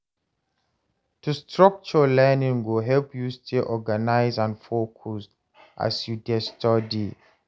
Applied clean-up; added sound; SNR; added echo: none; none; none; none.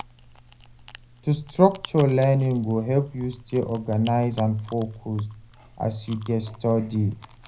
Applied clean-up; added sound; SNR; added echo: none; Chewing, mastication; 14 dB; reverberation time 0.4 s.